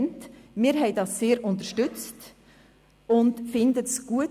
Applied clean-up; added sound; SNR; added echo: none; none; none; none.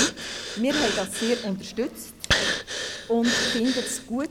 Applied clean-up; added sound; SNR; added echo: none; Breathing; 1 dB; none.